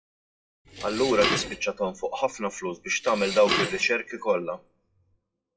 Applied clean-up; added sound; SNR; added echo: classical method WPE with log-MMSE.